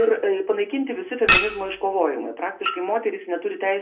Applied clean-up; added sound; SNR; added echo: none; Chink, clink; -2 dB; reverberation time 0.3 s.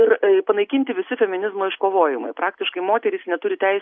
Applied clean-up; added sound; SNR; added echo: none; none; none; none.